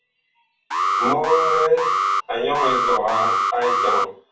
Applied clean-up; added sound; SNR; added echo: none; Alarm; -2 dB; reverberation time 0.3 s.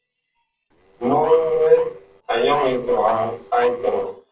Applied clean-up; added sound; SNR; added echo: neural separator model SepFormer DNS4.